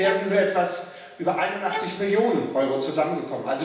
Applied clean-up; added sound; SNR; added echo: none; Bowed string instrument; 12 dB; reverberation time 0.9 s.